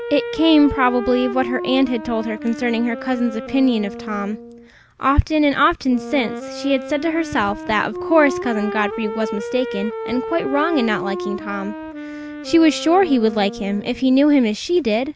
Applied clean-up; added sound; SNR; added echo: none; Wind instrument, woodwind instrument; 10 dB; none.